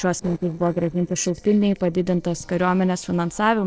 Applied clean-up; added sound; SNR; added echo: neural separator model SepFormer DNS4.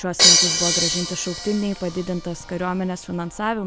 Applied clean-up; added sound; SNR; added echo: none; Crash cymbal; -3 dB; none.